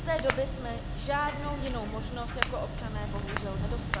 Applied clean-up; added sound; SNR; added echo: none; Crack / Crackle; -1 dB; none.